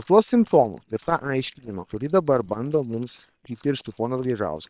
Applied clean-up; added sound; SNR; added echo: neural separator model SepFormer WHAM!.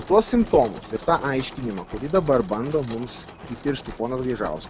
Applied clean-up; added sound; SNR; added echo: none; Mechanisms; 17 dB; none.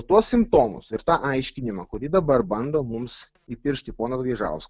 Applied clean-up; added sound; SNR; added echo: none; none; none; none.